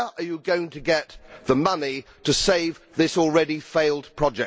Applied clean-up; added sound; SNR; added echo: none; none; none; none.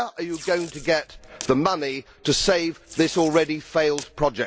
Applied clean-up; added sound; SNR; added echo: none; Packing tape, duct tape; 19 dB; none.